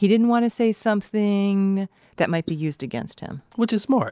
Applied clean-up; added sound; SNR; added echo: neural mask model Resemble Enhance denoiser.